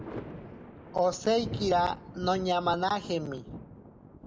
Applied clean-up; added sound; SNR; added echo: none; Thunder; 12 dB; none.